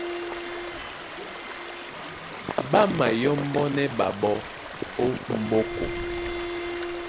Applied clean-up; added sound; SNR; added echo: none; Stream + Bowed string instrument; 7 dB; none.